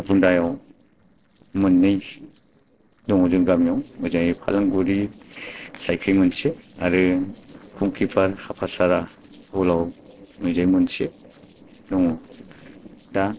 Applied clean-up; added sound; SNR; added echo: neural separator model SepFormer DNS4.